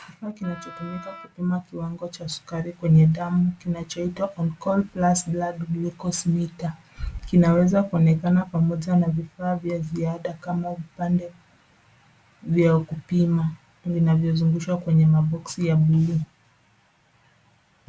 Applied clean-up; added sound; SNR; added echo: none; Wind instrument, woodwind instrument; 19 dB; none.